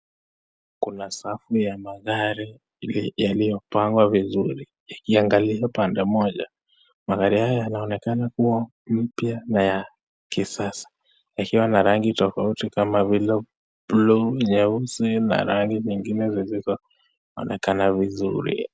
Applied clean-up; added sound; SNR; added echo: none; none; none; none.